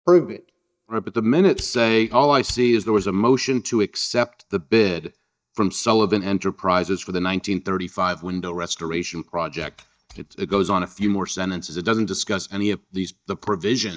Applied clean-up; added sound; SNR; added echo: neural mask model DeepFilterNet 3.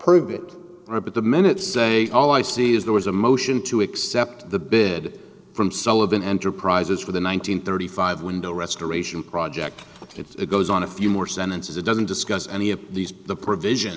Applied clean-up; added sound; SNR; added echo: neural separator model SepFormer DNS4.